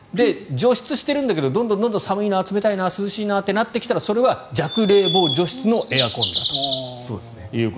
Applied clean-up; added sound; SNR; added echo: none; Bird vocalization, bird call, bird song; -2 dB; none.